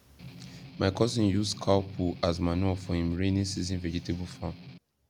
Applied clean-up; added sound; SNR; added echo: none; Strum; 16 dB; none.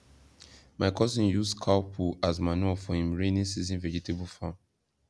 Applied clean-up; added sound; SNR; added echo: none; none; none; none.